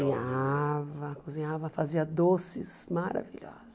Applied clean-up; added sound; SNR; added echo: none; none; none; none.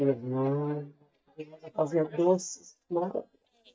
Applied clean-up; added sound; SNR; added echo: neural mask model DeepFilterNet 3.